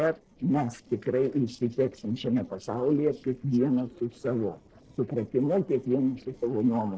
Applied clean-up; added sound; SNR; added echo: neural separator model SepFormer DNS4.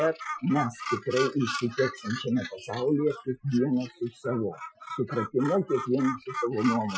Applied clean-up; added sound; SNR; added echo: classical method Wiener filter.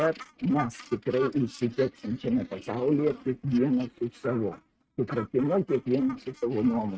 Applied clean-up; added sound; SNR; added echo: neural mask model RNNoise.